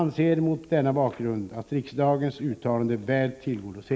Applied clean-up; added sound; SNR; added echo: none; none; none; none.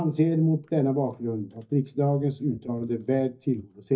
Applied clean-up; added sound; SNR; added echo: neural mask model DeepFilterNet 3.